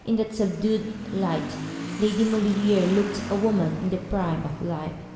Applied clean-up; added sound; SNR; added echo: none; Motorcycle / Accelerating, revving, vroom; 10 dB; reverberation time 1.2 s.